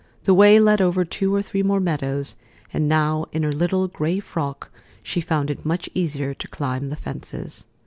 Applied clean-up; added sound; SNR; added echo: none; none; none; none.